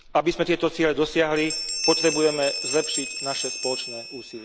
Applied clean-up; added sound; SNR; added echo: none; Bell; 6 dB; none.